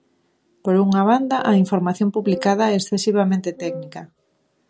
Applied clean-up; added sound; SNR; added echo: none; Wind instrument, woodwind instrument; 14 dB; none.